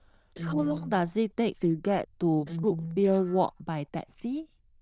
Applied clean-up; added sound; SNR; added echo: neural diffusion model UNIVERSE++.